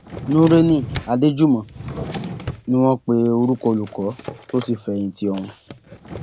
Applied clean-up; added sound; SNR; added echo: none; Drawer open or close; 13 dB; none.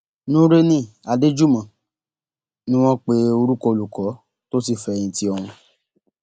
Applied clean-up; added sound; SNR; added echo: none; none; none; none.